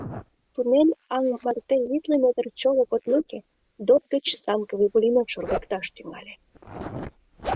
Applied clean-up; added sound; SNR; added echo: neural mask model Resemble Enhance denoiser.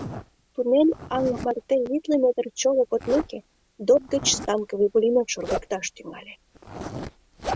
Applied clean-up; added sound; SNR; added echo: none; Zipper (clothing); 13 dB; none.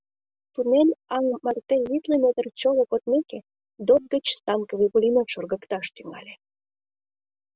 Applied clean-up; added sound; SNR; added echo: none; none; none; none.